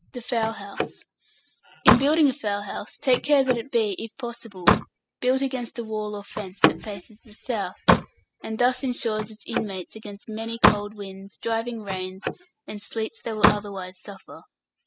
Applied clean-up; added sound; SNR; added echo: classical method spectral subtraction.